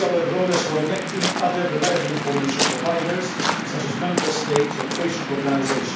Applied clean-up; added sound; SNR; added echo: none; Waves, surf; 2 dB; reverberation time 0.5 s.